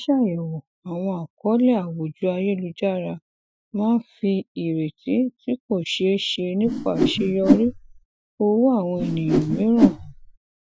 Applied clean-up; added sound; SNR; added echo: classical method Wiener filter.